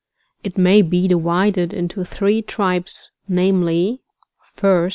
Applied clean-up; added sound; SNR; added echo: none; none; none; none.